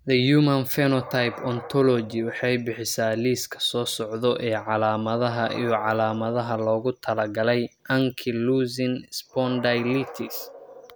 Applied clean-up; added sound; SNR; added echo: none; Animal; 19 dB; none.